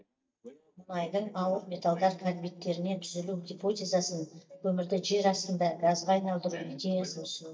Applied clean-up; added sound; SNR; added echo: neural mask model DeepFilterNet 3.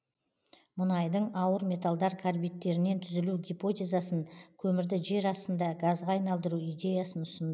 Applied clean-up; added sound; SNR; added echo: none; none; none; none.